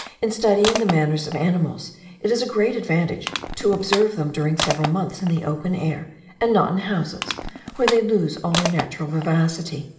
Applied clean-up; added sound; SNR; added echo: none; Crushing; 9 dB; reverberation time 1.2 s.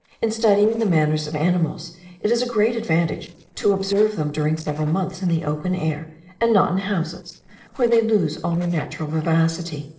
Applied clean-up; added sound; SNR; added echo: neural separator model SepFormer DNS4.